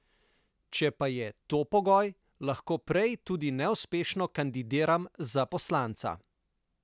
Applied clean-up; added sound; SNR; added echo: none; none; none; none.